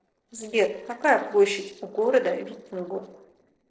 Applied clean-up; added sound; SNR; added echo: neural separator model SepFormer DNS4.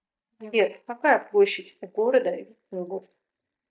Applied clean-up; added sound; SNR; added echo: neural mask model DeepFilterNet 3.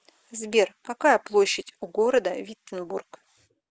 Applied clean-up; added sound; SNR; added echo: none; none; none; none.